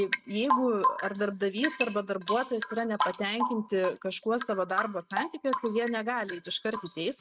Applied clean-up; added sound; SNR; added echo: neural mask model RNNoise.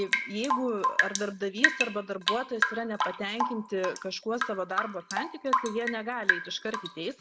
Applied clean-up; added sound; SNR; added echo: none; Drip / Rain; -2 dB; none.